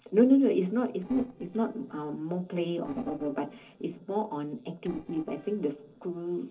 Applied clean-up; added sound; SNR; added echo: neural separator model SepFormer DNS4.